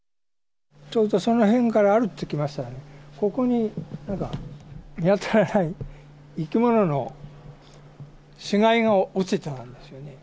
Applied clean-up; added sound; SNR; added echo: none; none; none; none.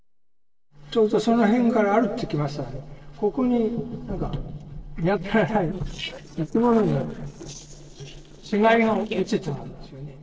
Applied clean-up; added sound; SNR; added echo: neural separator model SepFormer DNS4.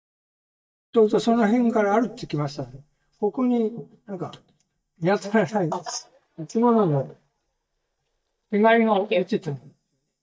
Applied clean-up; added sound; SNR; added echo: neural mask model DeepFilterNet 3.